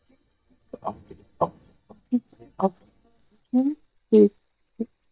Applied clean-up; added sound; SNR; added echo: neural mask model DeepFilterNet 3.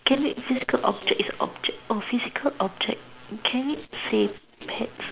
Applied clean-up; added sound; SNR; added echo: none; none; none; none.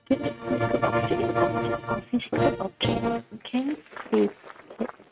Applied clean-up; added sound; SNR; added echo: neural mask model RNNoise.